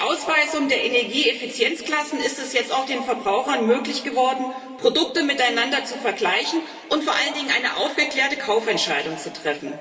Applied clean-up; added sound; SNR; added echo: none; none; none; reverberation time 2.3 s.